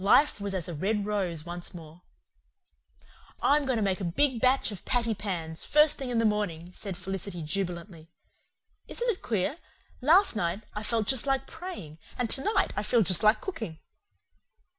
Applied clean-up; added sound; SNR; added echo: none; none; none; none.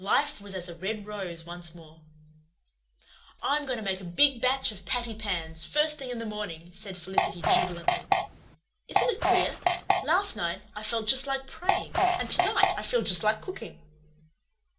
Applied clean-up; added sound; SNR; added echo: none; Fart; -4 dB; reverberation time 0.2 s.